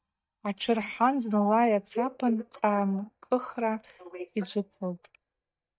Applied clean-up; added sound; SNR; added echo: neural mask model DeepFilterNet 3.